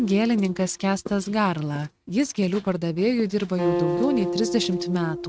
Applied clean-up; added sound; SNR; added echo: neural mask model RNNoise.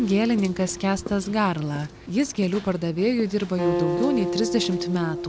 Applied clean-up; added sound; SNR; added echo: none; Acoustic guitar; 6 dB; none.